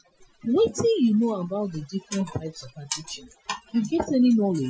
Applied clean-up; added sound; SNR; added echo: classical method Wiener filter.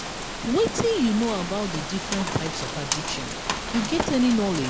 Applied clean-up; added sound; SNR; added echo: none; Rain; 5 dB; none.